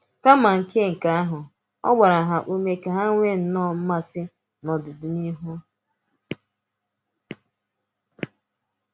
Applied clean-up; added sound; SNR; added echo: none; none; none; none.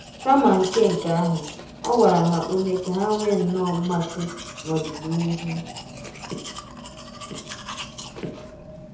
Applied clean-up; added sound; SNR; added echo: none; Domestic sounds, home sounds; 13 dB; reverberation time 0.7 s.